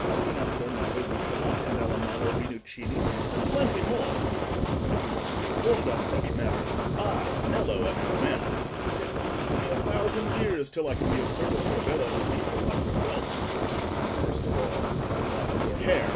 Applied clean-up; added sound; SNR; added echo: none; Fire; -5 dB; none.